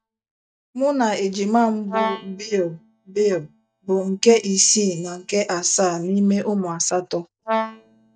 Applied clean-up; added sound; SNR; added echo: neural mask model DeepFilterNet 3.